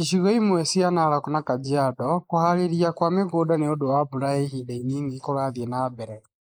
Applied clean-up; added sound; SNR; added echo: neural mask model Resemble Enhance denoiser.